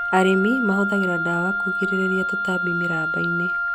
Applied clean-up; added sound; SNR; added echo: none; Wind instrument, woodwind instrument; 0 dB; none.